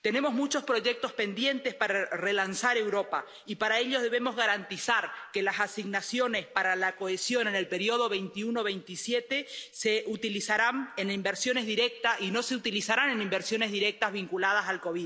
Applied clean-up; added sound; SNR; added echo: none; none; none; none.